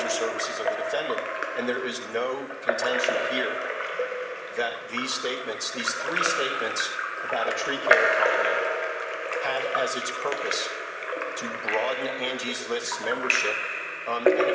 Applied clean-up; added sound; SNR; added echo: none; Drip / Trickle, dribble / Splash, splatter; -4 dB; reverberation time 0.9 s.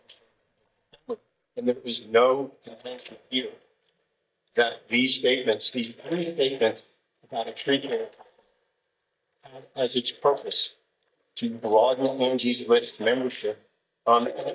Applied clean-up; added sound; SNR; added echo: neural mask model DeepFilterNet 3.